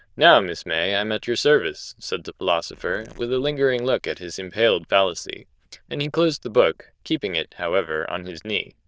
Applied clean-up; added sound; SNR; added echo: neural diffusion model UNIVERSE++.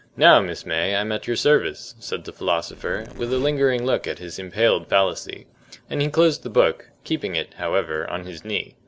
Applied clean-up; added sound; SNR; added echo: none; Zipper (clothing); 17 dB; none.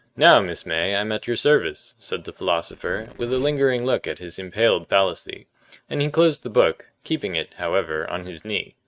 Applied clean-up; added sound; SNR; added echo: neural mask model RNNoise.